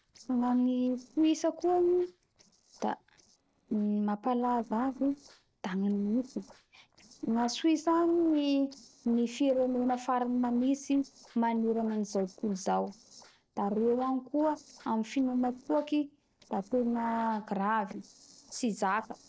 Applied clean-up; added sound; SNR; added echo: neural separator model SepFormer DNS4.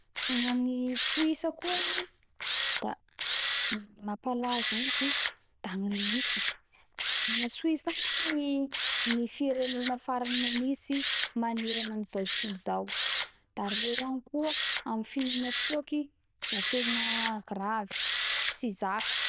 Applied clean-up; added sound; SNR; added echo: neural diffusion model UNIVERSE++.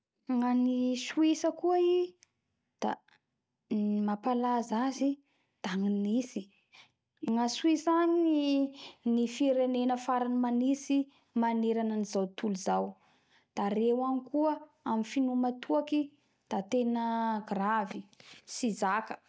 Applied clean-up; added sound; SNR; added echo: none; none; none; none.